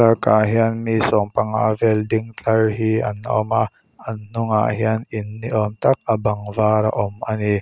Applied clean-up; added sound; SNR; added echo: none; none; none; none.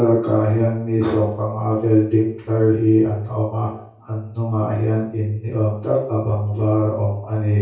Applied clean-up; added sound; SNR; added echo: none; none; none; reverberation time 0.6 s.